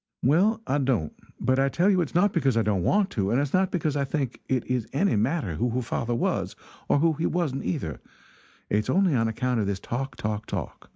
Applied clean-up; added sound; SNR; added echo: none; none; none; none.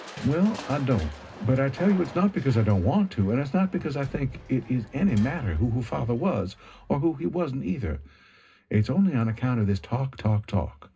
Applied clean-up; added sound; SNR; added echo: none; Crushing; 19 dB; reverberation time 0.2 s.